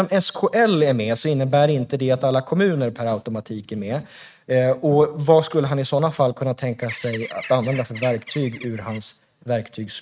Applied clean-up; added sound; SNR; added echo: neural mask model RNNoise.